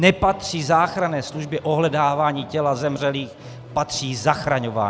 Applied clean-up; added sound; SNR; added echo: none; Musical instrument; 19 dB; none.